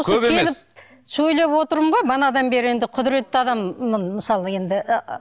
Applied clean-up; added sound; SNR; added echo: none; none; none; none.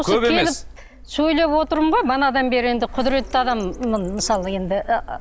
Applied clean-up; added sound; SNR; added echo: none; Printer; 14 dB; none.